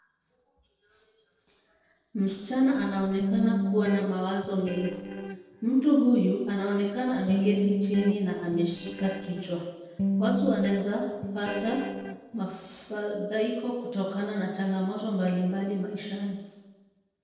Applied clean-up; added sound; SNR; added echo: neural separator model SepFormer DNS4.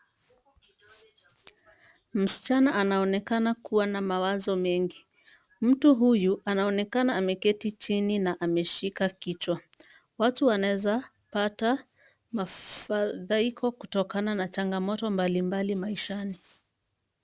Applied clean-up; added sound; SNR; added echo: none; none; none; none.